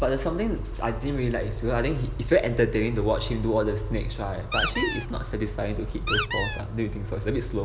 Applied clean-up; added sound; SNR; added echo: none; Squeak; 4 dB; none.